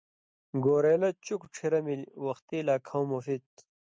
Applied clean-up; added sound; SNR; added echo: none; none; none; none.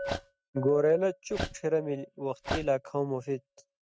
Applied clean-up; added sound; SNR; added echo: neural mask model RNNoise.